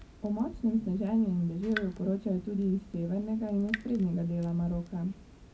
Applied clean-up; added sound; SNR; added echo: none; Drip / Water tap, faucet; 15 dB; reverberation time 0.4 s.